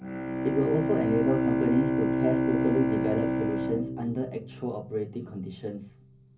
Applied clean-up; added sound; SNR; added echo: none; Bowed string instrument; -1 dB; reverberation time 0.5 s.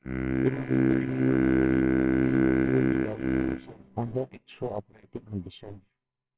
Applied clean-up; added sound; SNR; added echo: neural separator model SepFormer WHAMR!.